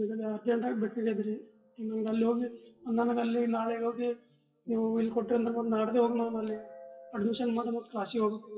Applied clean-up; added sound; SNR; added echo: classical method WPE with log-MMSE.